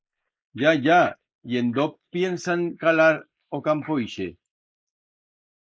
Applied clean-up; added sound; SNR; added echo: neural mask model Resemble Enhance denoiser.